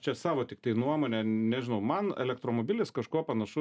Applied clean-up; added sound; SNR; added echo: none; none; none; none.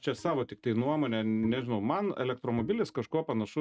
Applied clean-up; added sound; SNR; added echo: neural mask model RNNoise.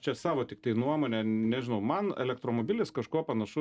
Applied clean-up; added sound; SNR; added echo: neural separator model SepFormer DNS4.